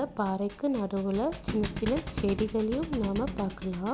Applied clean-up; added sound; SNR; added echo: none; Thump, thud; 8 dB; none.